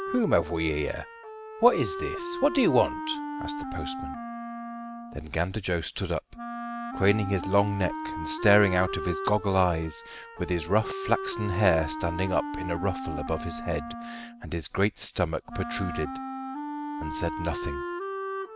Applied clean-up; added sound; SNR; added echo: none; Wind instrument, woodwind instrument; 7 dB; none.